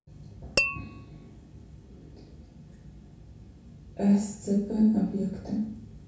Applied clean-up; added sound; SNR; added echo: none; Tap / Glass; 3 dB; reverberation time 0.6 s.